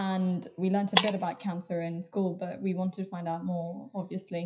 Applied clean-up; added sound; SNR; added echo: classical method WPE with log-MMSE.